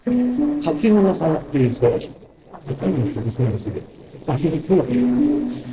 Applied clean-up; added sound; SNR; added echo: neural separator model SepFormer DNS4.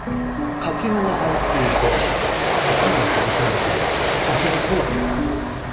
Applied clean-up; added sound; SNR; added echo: none; Train; -4 dB; reverberation time 2.1 s.